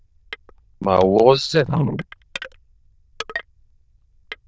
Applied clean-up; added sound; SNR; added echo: neural diffusion model UNIVERSE++.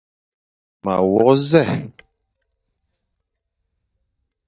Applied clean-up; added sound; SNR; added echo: neural mask model DeepFilterNet 3.